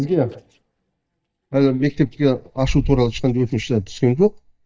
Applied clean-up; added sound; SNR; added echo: neural mask model DeepFilterNet 3.